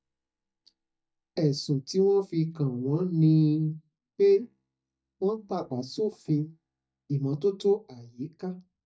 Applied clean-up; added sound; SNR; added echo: neural mask model DeepFilterNet 3.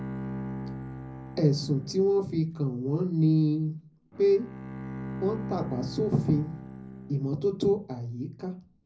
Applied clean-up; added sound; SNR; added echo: none; Bowed string instrument; 11 dB; reverberation time 0.4 s.